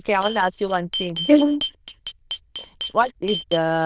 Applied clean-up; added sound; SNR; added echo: neural diffusion model UNIVERSE++.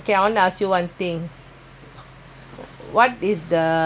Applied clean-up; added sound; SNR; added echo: none; none; none; none.